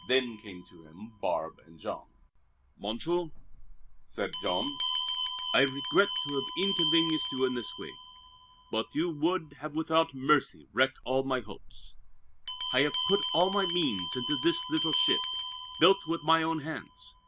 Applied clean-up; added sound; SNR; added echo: none; Bell; 0 dB; none.